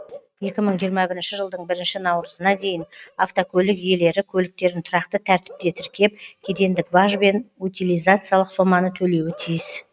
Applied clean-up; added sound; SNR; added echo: neural mask model RNNoise.